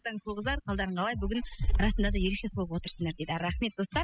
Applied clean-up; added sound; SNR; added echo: classical method spectral subtraction.